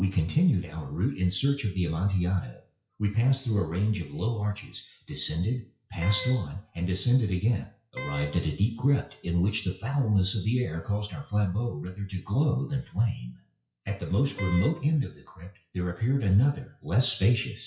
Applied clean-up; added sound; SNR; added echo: classical method WPE with log-MMSE.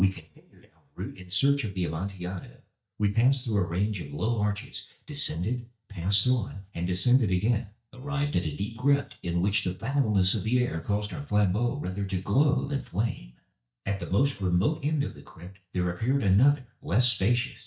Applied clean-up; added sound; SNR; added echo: neural mask model DeepFilterNet 3.